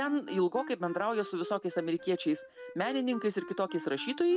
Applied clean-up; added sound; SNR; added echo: none; Wind instrument, woodwind instrument; 14 dB; none.